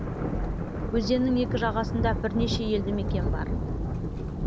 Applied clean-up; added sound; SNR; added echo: none; Thunder; 0 dB; none.